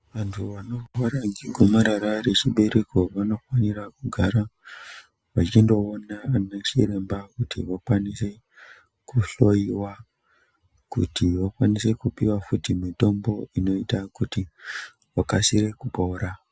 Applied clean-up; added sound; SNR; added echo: none; none; none; none.